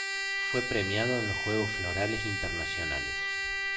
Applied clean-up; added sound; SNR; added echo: none; Trumpet; -1 dB; reverberation time 1.7 s.